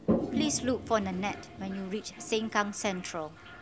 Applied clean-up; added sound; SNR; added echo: none; Toilet flush; 4 dB; none.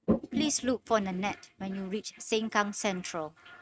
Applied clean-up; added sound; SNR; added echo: neural mask model RNNoise.